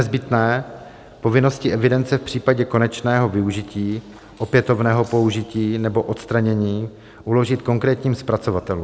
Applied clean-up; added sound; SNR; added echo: none; none; none; none.